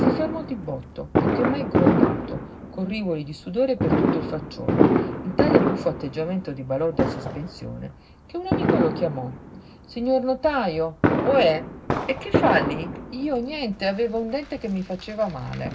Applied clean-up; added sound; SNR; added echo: none; Fireworks; -1 dB; reverberation time 0.4 s.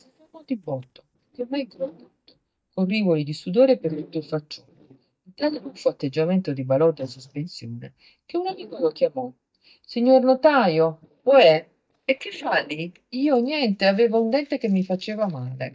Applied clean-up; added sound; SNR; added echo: neural mask model DeepFilterNet 3.